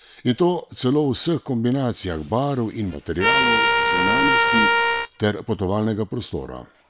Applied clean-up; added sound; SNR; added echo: neural separator model SepFormer WHAM!.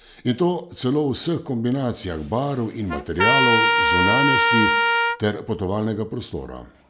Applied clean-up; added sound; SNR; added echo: none; Trumpet; -4 dB; none.